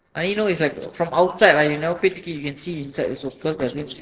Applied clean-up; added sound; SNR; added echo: neural separator model SepFormer DNS4.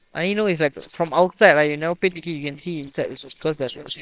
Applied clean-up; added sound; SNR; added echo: neural separator model SepFormer WHAMR!.